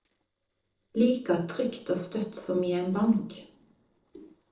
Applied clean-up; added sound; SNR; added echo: neural separator model SepFormer DNS4.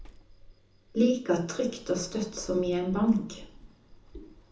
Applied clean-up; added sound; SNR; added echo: none; Sliding door; 20 dB; reverberation time 0.7 s.